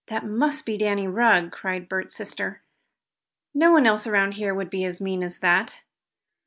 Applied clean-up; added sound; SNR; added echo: none; none; none; none.